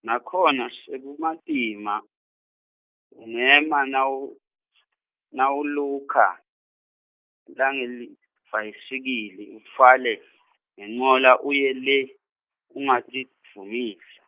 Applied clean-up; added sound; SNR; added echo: neural mask model Resemble Enhance denoiser.